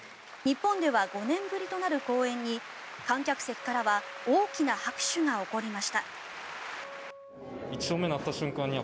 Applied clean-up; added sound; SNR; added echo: none; Wind instrument, woodwind instrument; 19 dB; none.